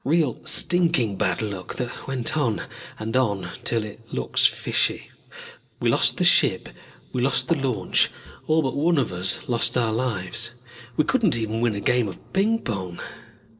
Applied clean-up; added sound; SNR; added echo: neural separator model SepFormer DNS4.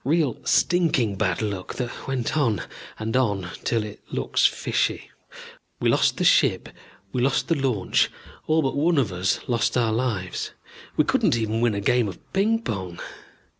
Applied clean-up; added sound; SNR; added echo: none; none; none; none.